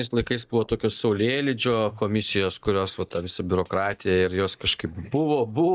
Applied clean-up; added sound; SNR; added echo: neural mask model DeepFilterNet 3.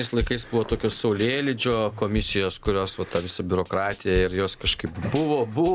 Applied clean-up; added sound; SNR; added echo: none; Drum / Drum kit; 12 dB; none.